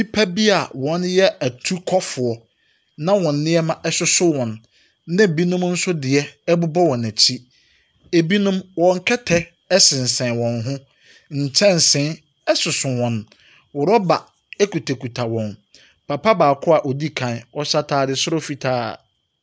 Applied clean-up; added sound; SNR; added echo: none; none; none; none.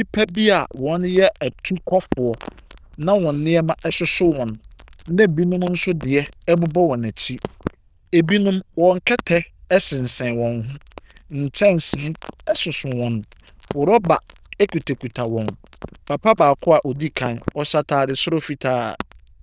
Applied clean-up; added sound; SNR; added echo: neural diffusion model UNIVERSE++.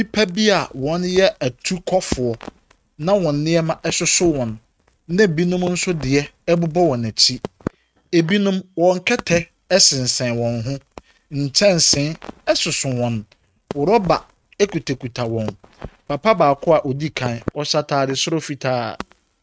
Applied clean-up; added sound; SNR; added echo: neural mask model RNNoise.